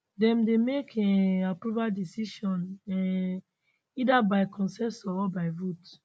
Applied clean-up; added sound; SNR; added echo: none; none; none; none.